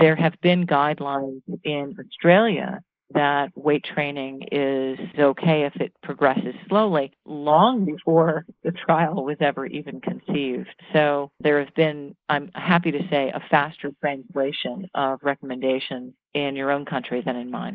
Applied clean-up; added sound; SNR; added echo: neural mask model Resemble Enhance denoiser.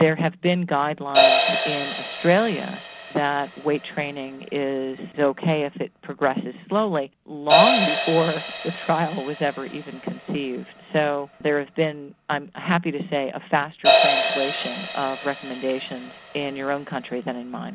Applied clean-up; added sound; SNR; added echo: none; Crash cymbal; 1 dB; none.